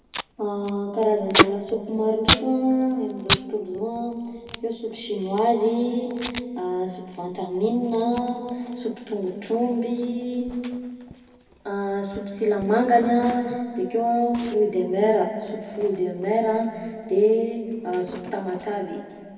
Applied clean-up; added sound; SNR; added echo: none; Packing tape, duct tape; 8 dB; reverberation time 2.2 s.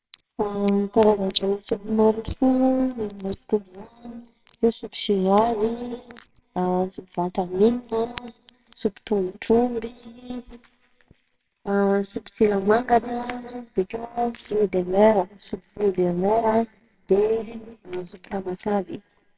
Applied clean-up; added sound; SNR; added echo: neural separator model SepFormer WHAMR!.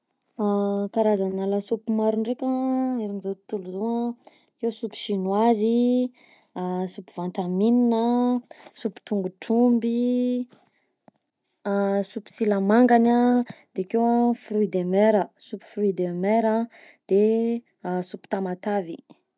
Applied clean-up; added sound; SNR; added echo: none; none; none; none.